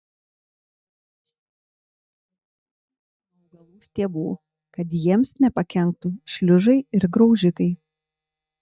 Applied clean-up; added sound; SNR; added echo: neural mask model DeepFilterNet 3.